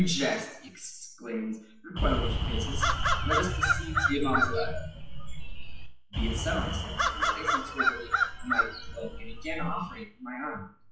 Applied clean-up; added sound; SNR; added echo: classical method WPE with log-MMSE.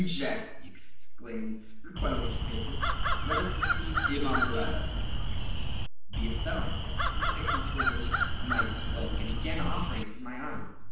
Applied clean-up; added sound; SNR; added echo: none; Crow; -1 dB; reverberation time 0.8 s.